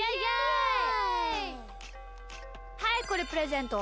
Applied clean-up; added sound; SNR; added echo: none; Mechanisms; 15 dB; none.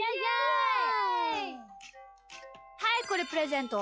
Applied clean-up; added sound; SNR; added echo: classical method log-MMSE.